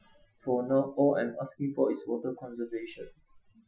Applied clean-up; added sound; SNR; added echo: classical method Wiener filter.